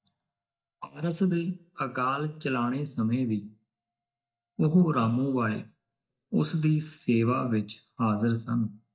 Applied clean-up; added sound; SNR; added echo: neural mask model DeepFilterNet 3.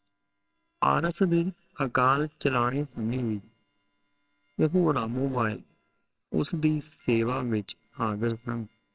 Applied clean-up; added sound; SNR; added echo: neural separator model SepFormer WHAMR!.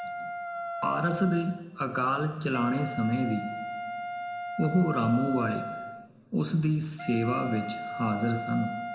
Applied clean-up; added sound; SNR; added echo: none; Wind instrument, woodwind instrument; 8 dB; reverberation time 1.8 s.